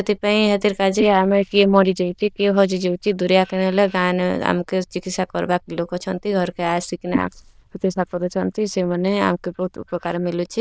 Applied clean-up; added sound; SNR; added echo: neural diffusion model UNIVERSE++.